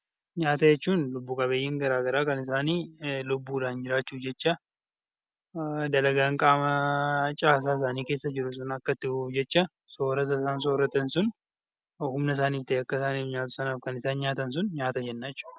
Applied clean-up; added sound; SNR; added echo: none; none; none; none.